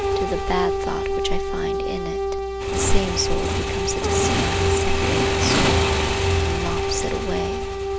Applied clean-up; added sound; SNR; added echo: none; Motorcycle / Engine + Brass instrument; -4 dB; none.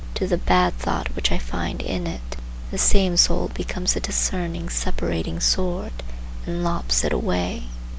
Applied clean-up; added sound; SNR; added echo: none; none; none; none.